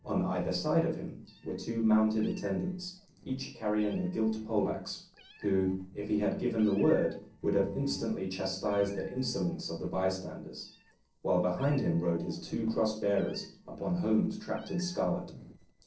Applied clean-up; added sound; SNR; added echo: neural separator model SepFormer DNS4.